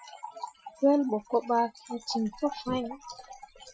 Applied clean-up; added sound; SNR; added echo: classical method Wiener filter.